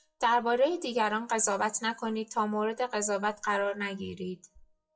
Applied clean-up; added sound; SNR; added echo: classical method WPE with log-MMSE.